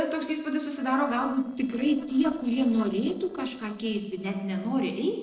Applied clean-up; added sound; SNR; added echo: neural separator model SepFormer DNS4.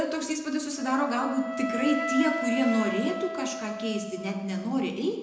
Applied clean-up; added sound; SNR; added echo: none; Wind instrument, woodwind instrument; 7 dB; reverberation time 0.9 s.